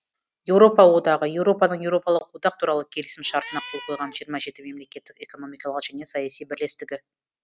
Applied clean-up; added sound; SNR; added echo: none; Meow; 16 dB; none.